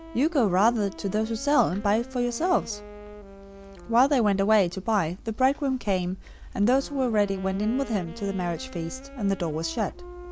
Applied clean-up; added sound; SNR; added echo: none; Wind instrument, woodwind instrument; 18 dB; none.